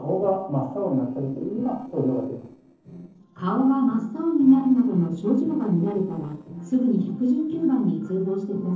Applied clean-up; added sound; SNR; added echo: neural separator model SepFormer DNS4.